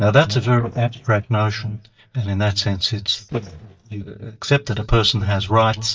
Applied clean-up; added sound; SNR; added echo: neural mask model DeepFilterNet 3.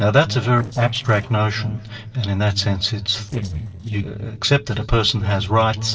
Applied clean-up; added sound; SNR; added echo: neural separator model SepFormer DNS4.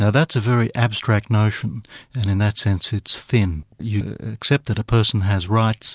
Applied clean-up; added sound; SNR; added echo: none; none; none; none.